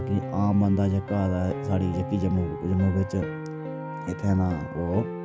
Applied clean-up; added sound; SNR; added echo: none; Piano; 9 dB; none.